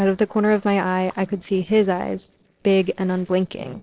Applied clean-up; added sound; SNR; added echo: neural separator model SepFormer DNS4.